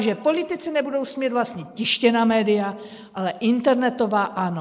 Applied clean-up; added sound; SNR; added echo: neural mask model Resemble Enhance denoiser.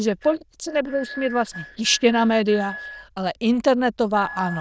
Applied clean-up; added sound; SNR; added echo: neural diffusion model UNIVERSE++.